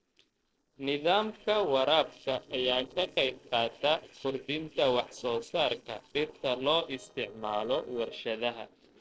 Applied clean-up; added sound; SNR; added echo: neural separator model SepFormer DNS4.